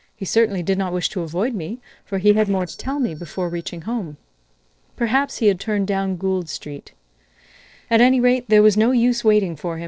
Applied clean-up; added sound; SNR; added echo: neural separator model SepFormer DNS4.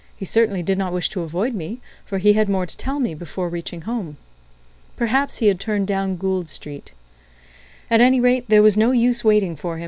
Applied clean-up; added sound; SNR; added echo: none; none; none; none.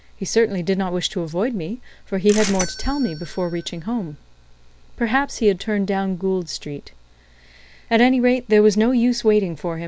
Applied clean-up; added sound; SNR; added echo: none; Bell / Mechanisms; 13 dB; none.